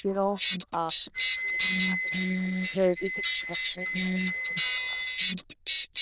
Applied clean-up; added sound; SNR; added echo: neural diffusion model UNIVERSE++.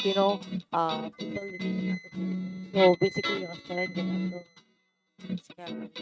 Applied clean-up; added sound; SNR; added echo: neural mask model RNNoise.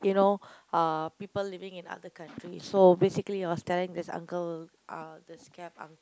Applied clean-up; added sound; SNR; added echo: none; none; none; none.